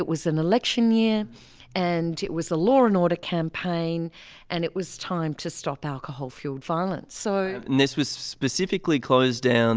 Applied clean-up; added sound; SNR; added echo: none; none; none; none.